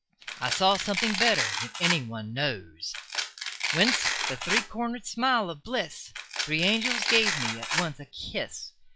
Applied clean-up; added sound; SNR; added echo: classical method log-MMSE.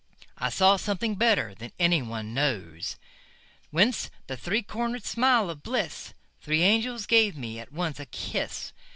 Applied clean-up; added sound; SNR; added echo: none; none; none; none.